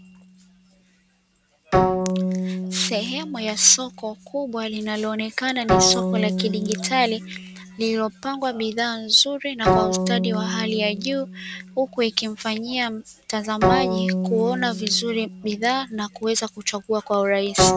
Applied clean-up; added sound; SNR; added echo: none; Bowed string instrument; 2 dB; none.